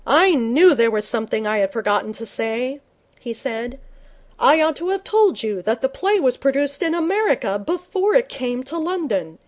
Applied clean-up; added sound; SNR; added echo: none; none; none; none.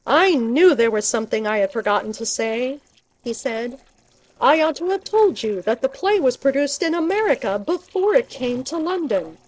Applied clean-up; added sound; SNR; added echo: neural separator model SepFormer DNS4.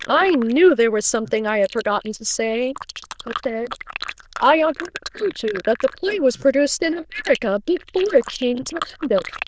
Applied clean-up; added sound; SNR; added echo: neural diffusion model UNIVERSE++.